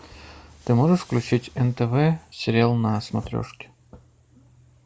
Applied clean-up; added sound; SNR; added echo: none; none; none; none.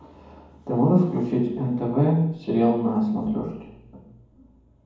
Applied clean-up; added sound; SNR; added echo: none; none; none; reverberation time 1.2 s.